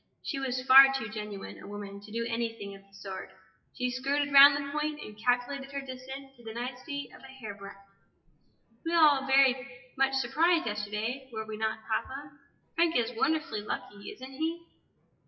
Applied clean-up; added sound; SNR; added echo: classical method WPE with log-MMSE.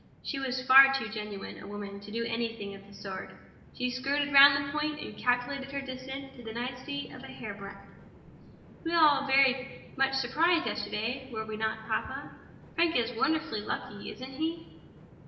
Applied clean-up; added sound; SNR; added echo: none; Train; 20 dB; reverberation time 0.9 s.